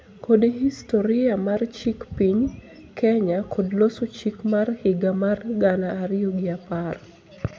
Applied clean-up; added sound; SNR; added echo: none; none; none; reverberation time 1.3 s.